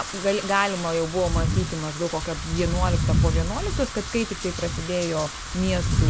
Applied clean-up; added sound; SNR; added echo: none; Wind / Rain; -1 dB; none.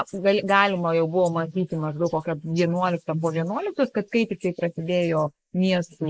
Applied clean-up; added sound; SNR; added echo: neural mask model Resemble Enhance denoiser.